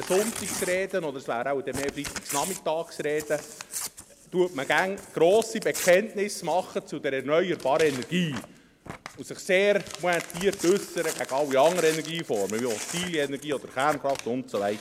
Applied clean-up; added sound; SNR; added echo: none; Crumpling, crinkling / Tearing; 13 dB; none.